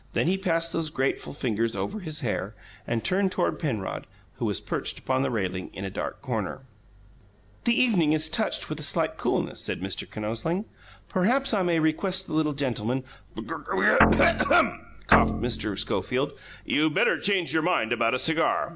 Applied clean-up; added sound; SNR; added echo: none; Guitar; -1 dB; none.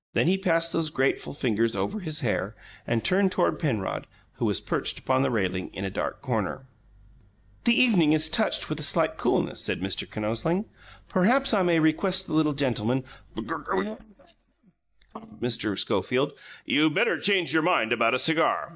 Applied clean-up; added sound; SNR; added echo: neural mask model DeepFilterNet 3.